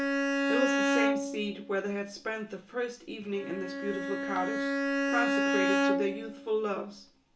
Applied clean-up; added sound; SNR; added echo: none; Bowed string instrument; -4 dB; reverberation time 0.2 s.